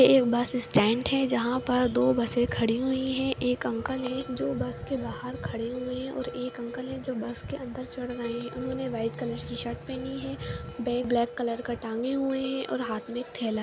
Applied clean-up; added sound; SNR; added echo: none; Bell; 15 dB; none.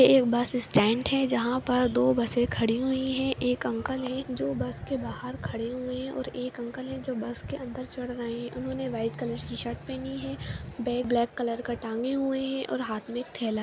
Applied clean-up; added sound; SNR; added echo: none; none; none; none.